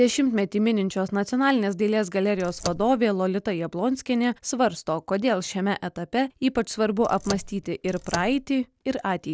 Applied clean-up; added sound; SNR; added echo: none; Car; 12 dB; none.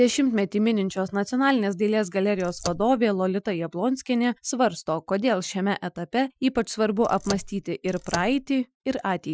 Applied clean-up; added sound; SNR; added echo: classical method Wiener filter.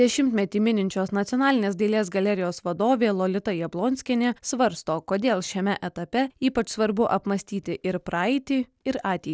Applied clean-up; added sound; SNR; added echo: none; none; none; none.